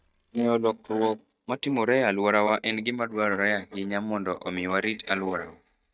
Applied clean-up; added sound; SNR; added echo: neural mask model DeepFilterNet 3.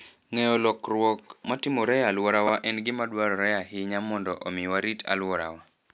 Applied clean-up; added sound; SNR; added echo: none; none; none; none.